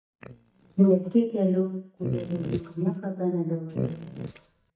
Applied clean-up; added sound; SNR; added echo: neural mask model DeepFilterNet 3.